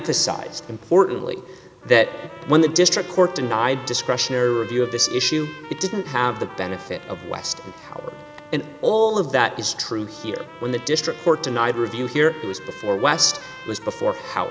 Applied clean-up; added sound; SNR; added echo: none; Trumpet; 18 dB; none.